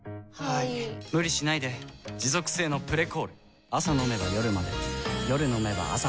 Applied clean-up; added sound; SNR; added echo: none; none; none; none.